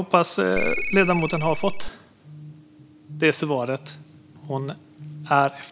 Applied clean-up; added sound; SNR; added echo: none; Ringtone; 1 dB; none.